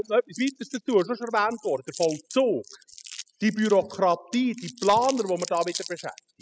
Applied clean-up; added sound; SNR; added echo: classical method spectral subtraction.